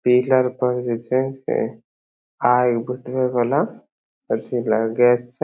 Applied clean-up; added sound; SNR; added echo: none; none; none; none.